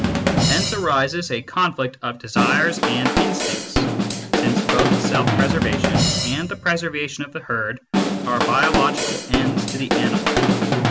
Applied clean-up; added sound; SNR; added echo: none; Drum / Drum kit; -3 dB; none.